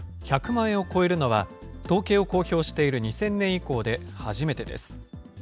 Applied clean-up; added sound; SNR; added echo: none; none; none; none.